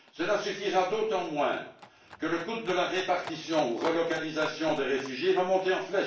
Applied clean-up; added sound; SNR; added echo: none; Livestock, farm animals, working animals; 17 dB; reverberation time 0.3 s.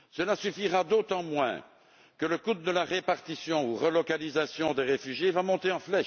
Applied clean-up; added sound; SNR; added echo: none; none; none; none.